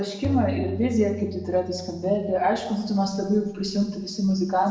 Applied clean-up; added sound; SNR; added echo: none; Tabla; 11 dB; reverberation time 0.8 s.